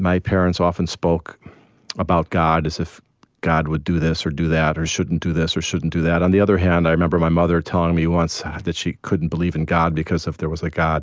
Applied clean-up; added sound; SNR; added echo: none; none; none; none.